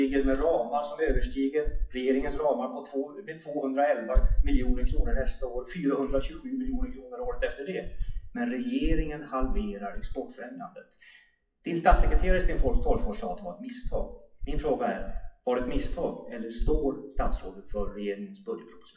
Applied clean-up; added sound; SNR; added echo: classical method WPE with log-MMSE.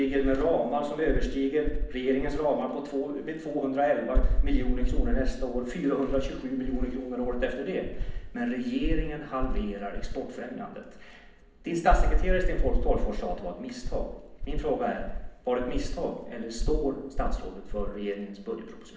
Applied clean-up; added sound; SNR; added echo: none; Insect; -1 dB; reverberation time 0.8 s.